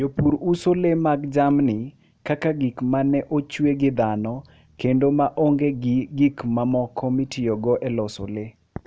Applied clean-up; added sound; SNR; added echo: none; none; none; none.